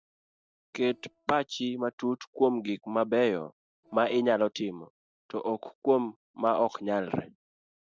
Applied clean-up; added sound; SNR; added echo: neural separator model SepFormer DNS4.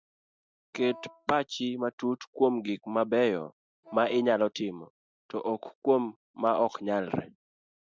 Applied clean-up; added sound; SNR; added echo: none; Wind instrument, woodwind instrument; 19 dB; none.